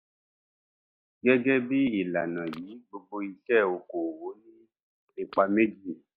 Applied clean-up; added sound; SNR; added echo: neural mask model DeepFilterNet 3.